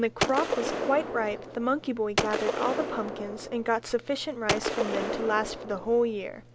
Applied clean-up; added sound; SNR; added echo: none; Gunshot, gunfire; 3 dB; none.